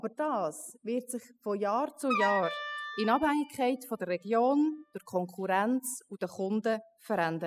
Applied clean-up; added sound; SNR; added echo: classical method spectral subtraction.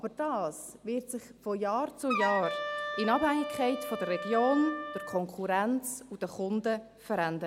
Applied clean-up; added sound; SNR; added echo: none; Wind instrument, woodwind instrument; 5 dB; none.